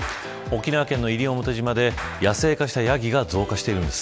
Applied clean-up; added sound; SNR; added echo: none; Clapping; 17 dB; none.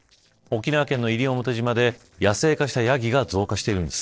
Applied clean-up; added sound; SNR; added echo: neural separator model SepFormer DNS4.